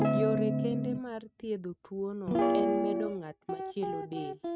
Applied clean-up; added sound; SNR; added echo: neural mask model RNNoise.